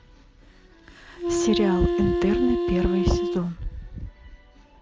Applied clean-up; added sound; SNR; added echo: none; Wind instrument, woodwind instrument; -1 dB; none.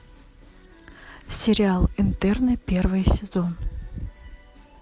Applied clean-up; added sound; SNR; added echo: none; none; none; none.